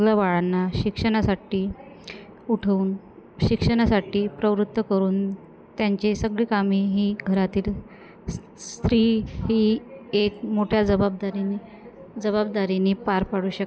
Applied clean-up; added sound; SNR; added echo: none; none; none; none.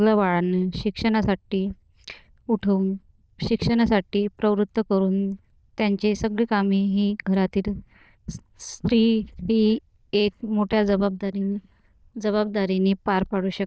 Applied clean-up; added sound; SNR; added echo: neural diffusion model UNIVERSE++.